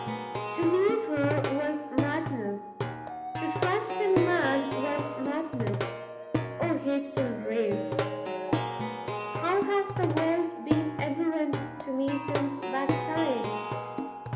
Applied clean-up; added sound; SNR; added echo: none; Plucked string instrument; 2 dB; reverberation time 1.0 s.